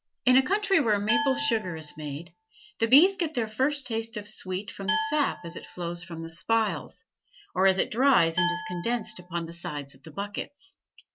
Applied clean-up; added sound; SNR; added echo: none; Glass; 7 dB; none.